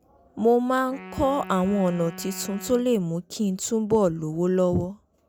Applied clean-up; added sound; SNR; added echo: none; Wind instrument, woodwind instrument; 18 dB; none.